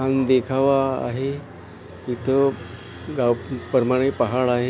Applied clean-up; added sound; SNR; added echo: none; none; none; none.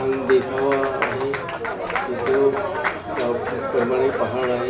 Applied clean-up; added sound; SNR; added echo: none; Applause; 3 dB; reverberation time 0.8 s.